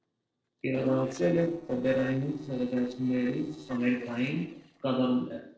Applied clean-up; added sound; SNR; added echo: neural separator model SepFormer DNS4.